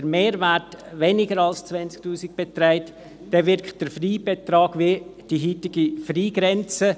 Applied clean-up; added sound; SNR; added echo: none; none; none; none.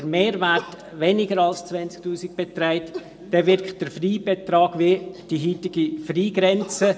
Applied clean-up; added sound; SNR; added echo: none; Cough; 18 dB; reverberation time 1.7 s.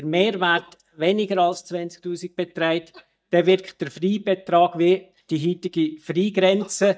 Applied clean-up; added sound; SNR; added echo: neural mask model DeepFilterNet 3.